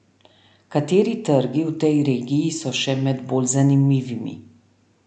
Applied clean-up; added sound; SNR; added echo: none; none; none; none.